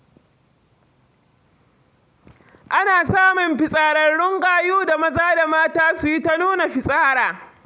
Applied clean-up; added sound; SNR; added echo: none; none; none; none.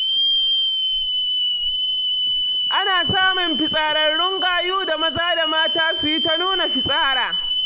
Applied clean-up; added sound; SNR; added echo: none; Hiss / Alarm; -2 dB; none.